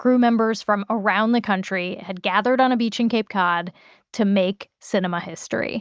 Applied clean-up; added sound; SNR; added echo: none; none; none; none.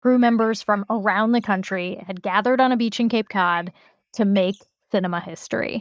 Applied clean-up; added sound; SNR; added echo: neural mask model DeepFilterNet 3.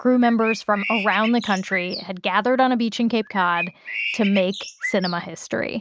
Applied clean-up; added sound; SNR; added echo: none; Bird; 9 dB; none.